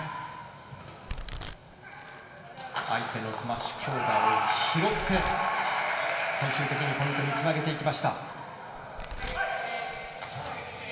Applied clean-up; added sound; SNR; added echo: none; Domestic sounds, home sounds; 15 dB; reverberation time 1.4 s.